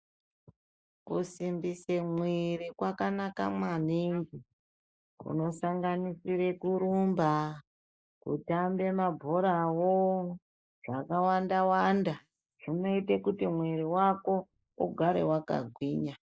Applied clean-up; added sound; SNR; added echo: neural mask model Resemble Enhance denoiser.